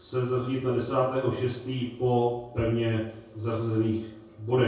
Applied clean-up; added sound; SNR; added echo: none; none; none; reverberation time 0.6 s.